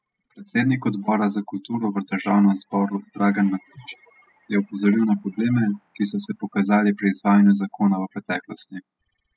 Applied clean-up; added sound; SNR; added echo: classical method spectral subtraction.